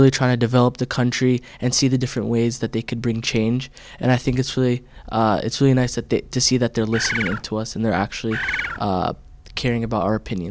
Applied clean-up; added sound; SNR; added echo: none; Bird; 5 dB; none.